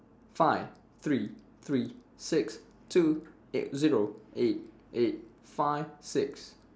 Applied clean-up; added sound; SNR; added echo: none; none; none; none.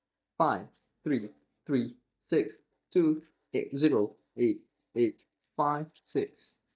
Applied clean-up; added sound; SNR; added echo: neural mask model DeepFilterNet 3.